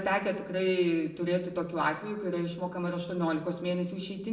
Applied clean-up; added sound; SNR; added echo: none; none; none; reverberation time 0.7 s.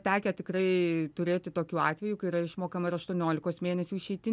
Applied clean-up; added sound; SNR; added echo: none; none; none; none.